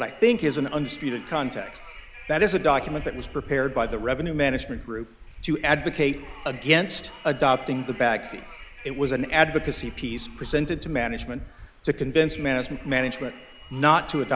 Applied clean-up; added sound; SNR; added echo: none; Wind; 15 dB; none.